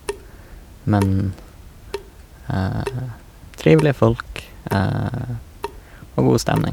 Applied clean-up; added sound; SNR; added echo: none; Drip / Sink (filling or washing) / Water tap, faucet; 13 dB; none.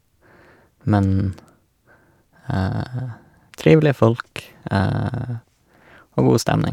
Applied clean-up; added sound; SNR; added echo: none; none; none; none.